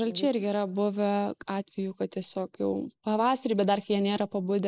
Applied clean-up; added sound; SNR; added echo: neural mask model Resemble Enhance denoiser.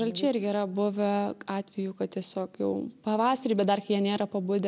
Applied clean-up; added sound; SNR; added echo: none; none; none; none.